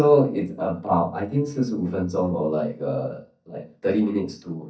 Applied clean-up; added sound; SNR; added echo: neural mask model DeepFilterNet 3.